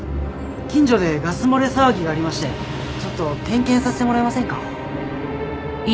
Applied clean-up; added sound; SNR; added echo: none; Motorcycle; 17 dB; none.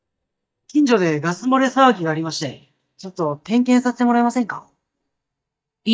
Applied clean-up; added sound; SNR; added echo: neural mask model DeepFilterNet 3.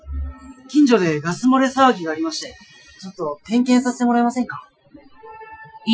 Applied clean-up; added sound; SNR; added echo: classical method Wiener filter.